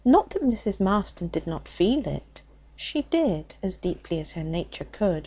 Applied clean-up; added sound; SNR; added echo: none; none; none; none.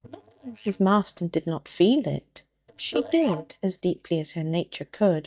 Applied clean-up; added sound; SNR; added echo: neural mask model DeepFilterNet 3.